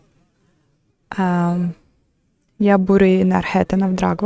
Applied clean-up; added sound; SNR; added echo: neural mask model RNNoise.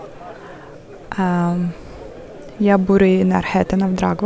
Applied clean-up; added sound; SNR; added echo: none; Crowd; 19 dB; none.